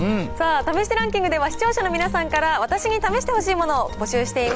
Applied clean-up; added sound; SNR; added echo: none; Computer keyboard; 13 dB; none.